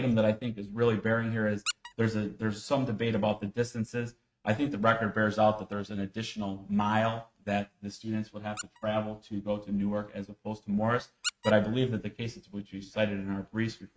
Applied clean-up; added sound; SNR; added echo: neural mask model RNNoise.